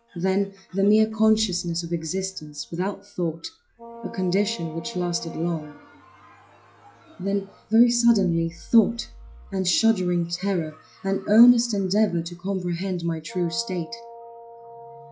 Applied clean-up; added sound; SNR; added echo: classical method log-MMSE.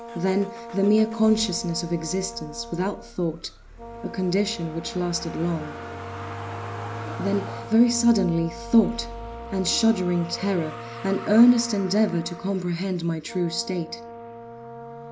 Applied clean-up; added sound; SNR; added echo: none; Motor vehicle (road) + Brass instrument; 12 dB; none.